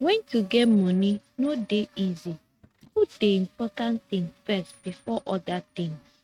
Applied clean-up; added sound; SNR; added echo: neural mask model RNNoise.